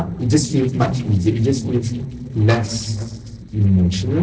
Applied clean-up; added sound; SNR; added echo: neural separator model SepFormer DNS4.